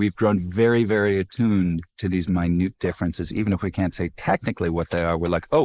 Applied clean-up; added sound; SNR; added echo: neural mask model Resemble Enhance denoiser.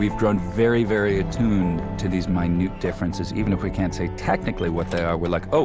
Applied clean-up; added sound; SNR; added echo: none; Sliding door; 20 dB; none.